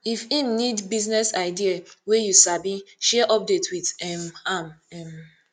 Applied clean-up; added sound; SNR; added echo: none; none; none; none.